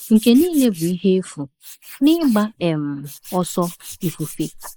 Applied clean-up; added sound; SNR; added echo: neural mask model Resemble Enhance denoiser.